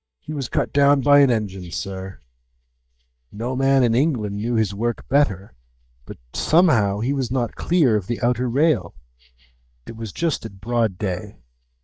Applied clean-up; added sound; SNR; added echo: neural mask model DeepFilterNet 3.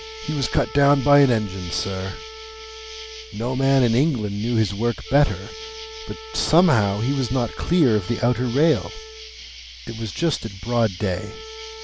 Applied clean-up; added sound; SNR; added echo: none; Insect + Wind instrument, woodwind instrument; 15 dB; none.